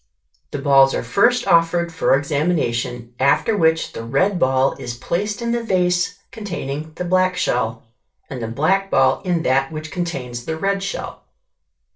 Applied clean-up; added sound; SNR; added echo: none; none; none; reverberation time 0.3 s.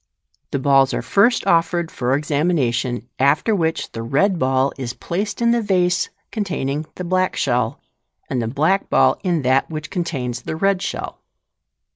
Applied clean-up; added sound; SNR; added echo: none; none; none; none.